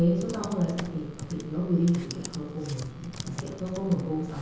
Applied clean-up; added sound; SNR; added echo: none; Computer keyboard; 13 dB; reverberation time 0.9 s.